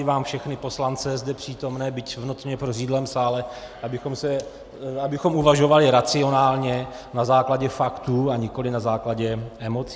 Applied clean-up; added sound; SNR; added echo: none; none; none; none.